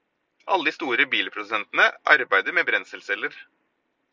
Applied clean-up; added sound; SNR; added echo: none; none; none; none.